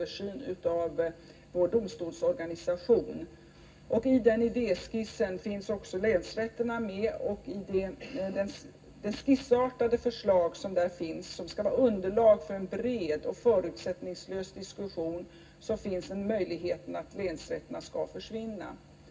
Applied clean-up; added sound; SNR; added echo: none; none; none; reverberation time 0.4 s.